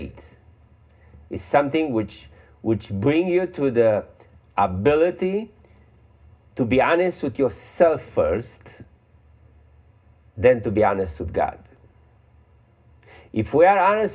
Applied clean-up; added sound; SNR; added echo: none; none; none; reverberation time 0.2 s.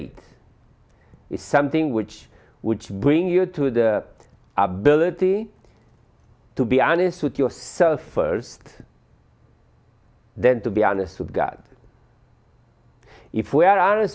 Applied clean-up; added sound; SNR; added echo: none; none; none; none.